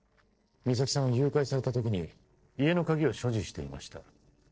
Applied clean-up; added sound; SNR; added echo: neural separator model SepFormer DNS4.